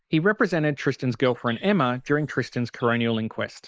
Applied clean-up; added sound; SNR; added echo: neural mask model Resemble Enhance denoiser.